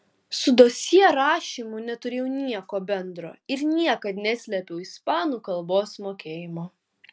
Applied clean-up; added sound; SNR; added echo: none; none; none; none.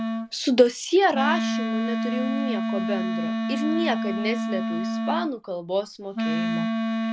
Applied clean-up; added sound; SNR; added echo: none; Wind instrument, woodwind instrument; 0 dB; none.